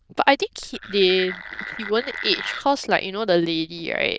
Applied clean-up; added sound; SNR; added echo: neural diffusion model UNIVERSE++.